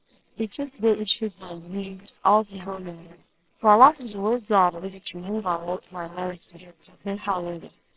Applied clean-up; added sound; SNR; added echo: neural separator model SepFormer WHAMR!.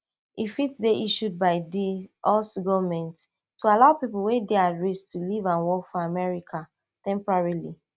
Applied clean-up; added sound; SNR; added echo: none; none; none; none.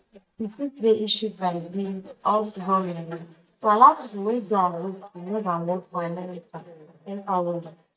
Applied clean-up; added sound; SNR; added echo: neural mask model DeepFilterNet 3.